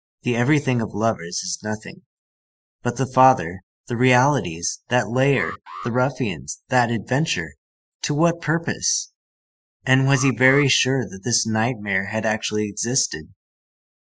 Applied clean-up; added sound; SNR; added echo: classical method Wiener filter.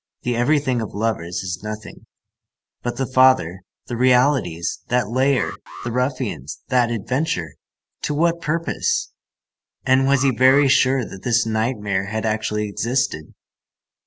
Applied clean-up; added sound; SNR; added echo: none; Alarm; 17 dB; none.